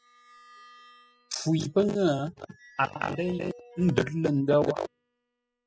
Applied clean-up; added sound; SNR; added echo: classical method spectral subtraction.